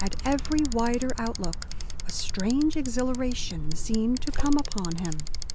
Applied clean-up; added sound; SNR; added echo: none; Bicycle; -1 dB; none.